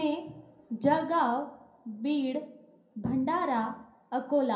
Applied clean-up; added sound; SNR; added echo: none; none; none; reverberation time 0.6 s.